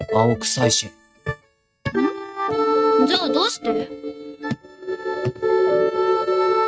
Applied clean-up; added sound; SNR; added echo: neural mask model RNNoise.